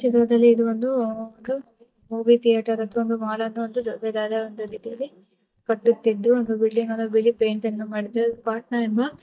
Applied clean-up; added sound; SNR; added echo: neural mask model DeepFilterNet 3.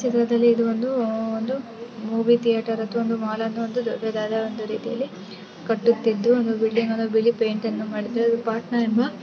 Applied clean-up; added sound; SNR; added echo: none; none; none; none.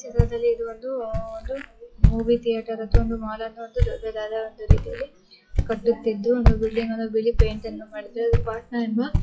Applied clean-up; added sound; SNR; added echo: classical method log-MMSE.